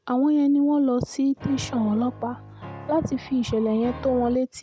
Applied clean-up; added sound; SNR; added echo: none; Piano; 16 dB; none.